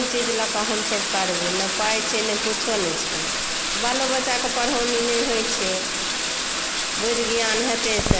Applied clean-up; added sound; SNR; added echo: none; Bathtub (filling or washing); -2 dB; none.